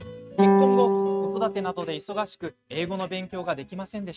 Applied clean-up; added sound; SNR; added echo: neural mask model RNNoise.